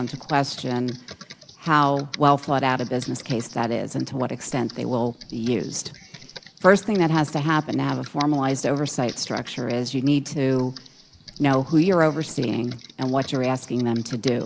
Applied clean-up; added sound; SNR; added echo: none; Computer keyboard; 20 dB; none.